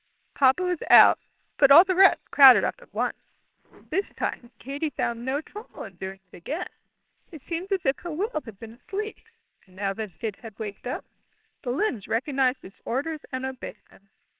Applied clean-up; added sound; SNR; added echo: neural separator model SepFormer WHAMR!.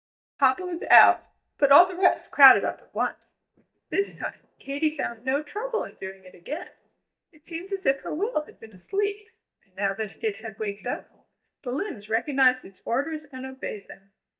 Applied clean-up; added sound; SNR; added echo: neural mask model DeepFilterNet 3.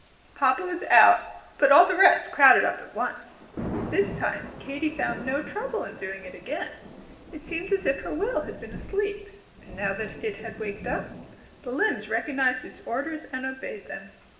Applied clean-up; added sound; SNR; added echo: none; Thunder / Rain; 15 dB; reverberation time 0.8 s.